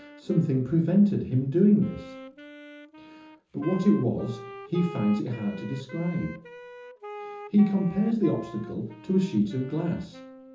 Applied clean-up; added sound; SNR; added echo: none; Wind instrument, woodwind instrument; 17 dB; reverberation time 0.6 s.